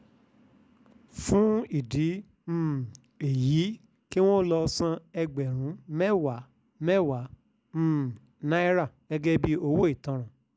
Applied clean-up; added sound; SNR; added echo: none; none; none; none.